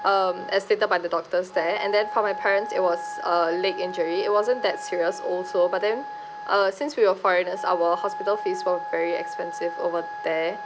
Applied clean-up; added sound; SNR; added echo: none; Wind instrument, woodwind instrument; 10 dB; none.